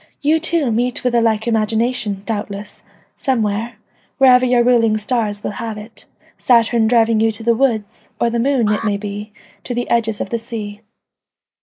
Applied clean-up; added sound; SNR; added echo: neural mask model Resemble Enhance denoiser.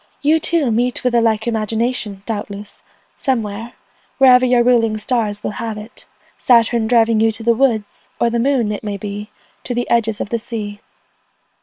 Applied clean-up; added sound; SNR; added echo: neural separator model SepFormer WHAM!.